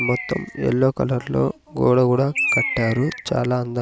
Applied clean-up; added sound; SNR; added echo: none; Bird; 9 dB; none.